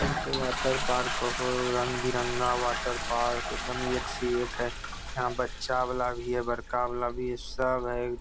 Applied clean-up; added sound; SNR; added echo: none; Toilet flush; 3 dB; none.